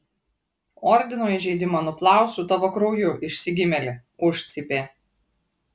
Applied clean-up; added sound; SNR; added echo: none; none; none; none.